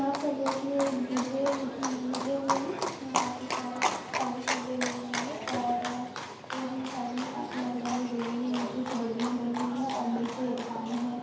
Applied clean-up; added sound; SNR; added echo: none; Livestock, farm animals, working animals; 3 dB; reverberation time 2.4 s.